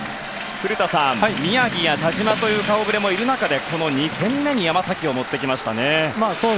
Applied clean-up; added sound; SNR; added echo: none; Hi-hat + Tools; 12 dB; none.